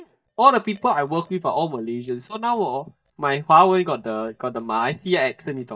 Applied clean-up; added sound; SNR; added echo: neural mask model DeepFilterNet 3.